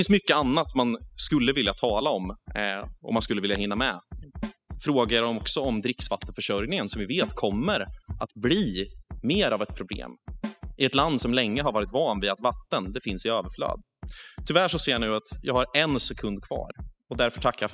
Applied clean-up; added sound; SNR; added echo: classical method spectral subtraction.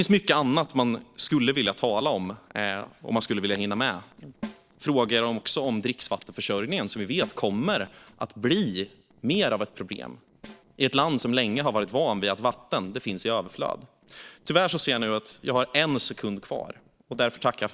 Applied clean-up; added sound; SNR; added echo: neural separator model SepFormer DNS4.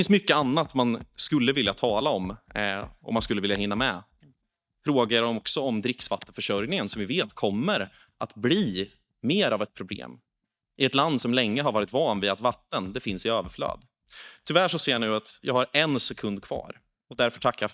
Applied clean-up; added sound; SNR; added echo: neural mask model DeepFilterNet 3.